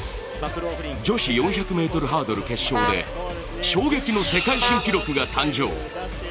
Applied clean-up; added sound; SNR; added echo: none; Vehicle horn, car horn, honking; 7 dB; none.